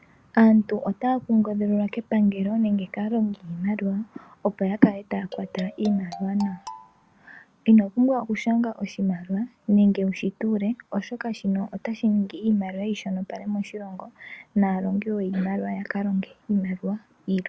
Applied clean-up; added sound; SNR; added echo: none; Marimba, xylophone; 16 dB; none.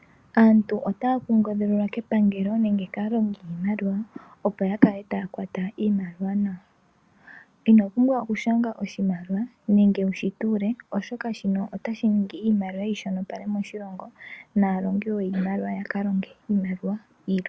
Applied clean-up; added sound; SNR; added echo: none; none; none; none.